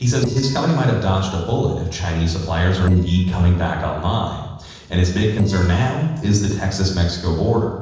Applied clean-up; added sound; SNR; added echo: neural separator model SepFormer DNS4.